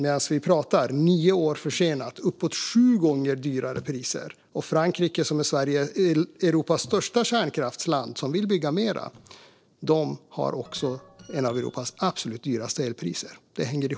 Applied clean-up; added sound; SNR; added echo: neural separator model SepFormer DNS4.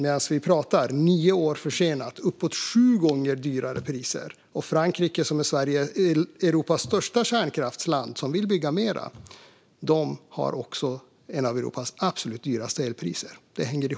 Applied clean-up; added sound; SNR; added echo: none; none; none; none.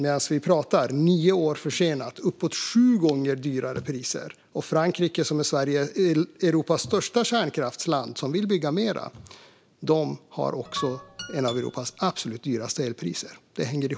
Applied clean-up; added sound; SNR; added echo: none; Guitar; 15 dB; none.